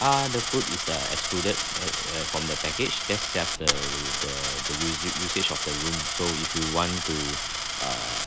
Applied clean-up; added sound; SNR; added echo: none; Coin (dropping); -1 dB; none.